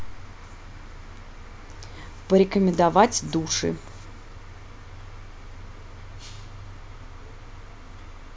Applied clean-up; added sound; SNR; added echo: none; none; none; none.